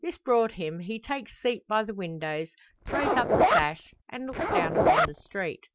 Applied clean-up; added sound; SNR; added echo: none; Zipper (clothing); -5 dB; none.